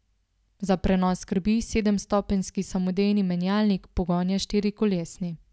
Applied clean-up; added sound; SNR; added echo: none; none; none; none.